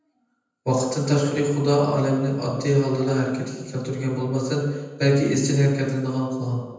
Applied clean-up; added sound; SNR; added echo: none; none; none; reverberation time 1.1 s.